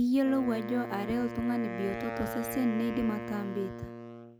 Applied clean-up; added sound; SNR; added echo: none; Wind instrument, woodwind instrument; 7 dB; none.